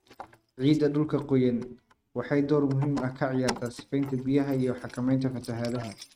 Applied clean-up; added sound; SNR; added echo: neural mask model RNNoise.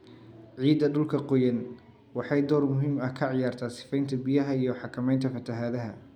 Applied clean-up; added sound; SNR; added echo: none; none; none; none.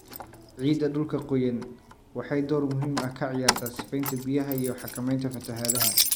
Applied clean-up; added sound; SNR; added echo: none; Keys jangling; 3 dB; none.